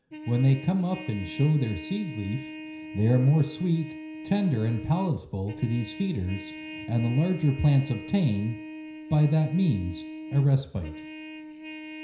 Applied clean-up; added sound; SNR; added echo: none; Trumpet; 13 dB; reverberation time 0.5 s.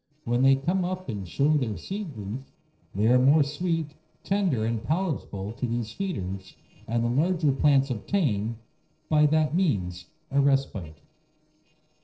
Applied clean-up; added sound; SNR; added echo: neural separator model SepFormer DNS4.